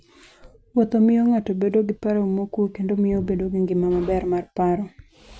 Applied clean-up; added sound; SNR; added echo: none; none; none; none.